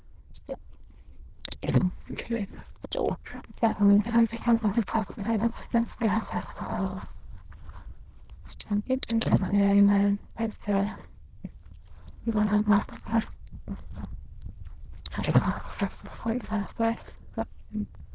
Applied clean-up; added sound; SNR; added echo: neural diffusion model UNIVERSE++.